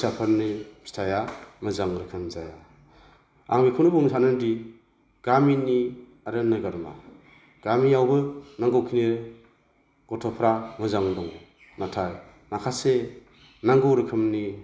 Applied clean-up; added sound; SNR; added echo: none; none; none; none.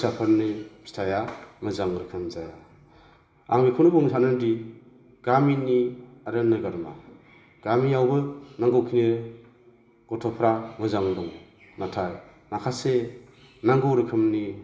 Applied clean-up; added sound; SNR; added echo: none; none; none; reverberation time 1.0 s.